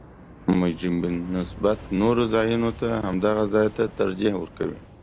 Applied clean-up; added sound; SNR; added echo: none; Aircraft; 18 dB; none.